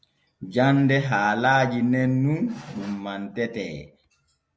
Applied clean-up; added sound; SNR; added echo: none; none; none; none.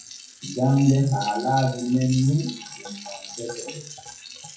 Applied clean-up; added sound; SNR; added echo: classical method WPE with log-MMSE.